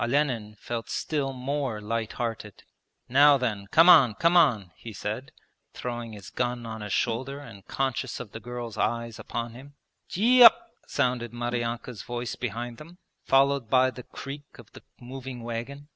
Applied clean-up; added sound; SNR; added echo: none; Snare drum; 16 dB; none.